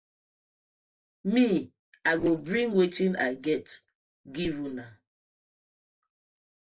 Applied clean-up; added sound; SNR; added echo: neural separator model SepFormer DNS4.